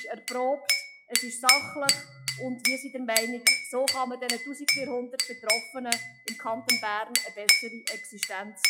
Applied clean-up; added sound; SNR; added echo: classical method log-MMSE.